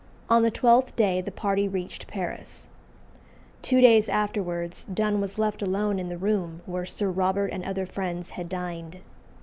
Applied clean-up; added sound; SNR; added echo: none; none; none; none.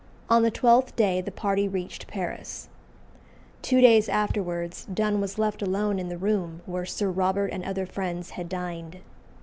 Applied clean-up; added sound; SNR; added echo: none; Bass drum; 16 dB; none.